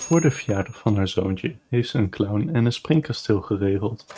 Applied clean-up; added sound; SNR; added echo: neural mask model RNNoise.